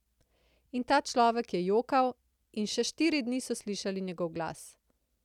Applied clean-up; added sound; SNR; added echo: none; none; none; none.